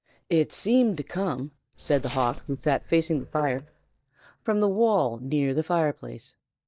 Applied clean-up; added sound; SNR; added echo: neural mask model DeepFilterNet 3.